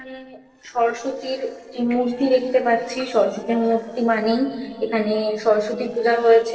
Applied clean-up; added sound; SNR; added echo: neural separator model SepFormer DNS4.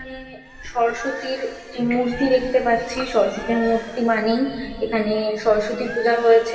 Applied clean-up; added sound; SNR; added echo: none; Bird; 16 dB; reverberation time 2.4 s.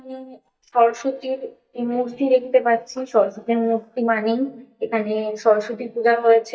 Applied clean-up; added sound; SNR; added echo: neural mask model DeepFilterNet 3.